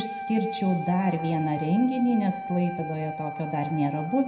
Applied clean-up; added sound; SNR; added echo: none; Wind instrument, woodwind instrument; 8 dB; reverberation time 0.7 s.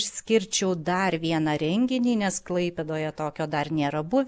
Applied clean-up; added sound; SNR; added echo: none; none; none; none.